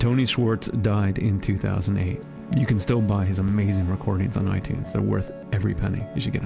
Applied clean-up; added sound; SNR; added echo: none; none; none; none.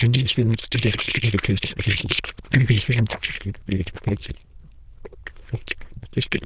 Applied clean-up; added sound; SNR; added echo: neural diffusion model UNIVERSE++.